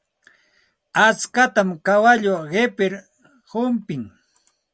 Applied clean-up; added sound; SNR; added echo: none; none; none; none.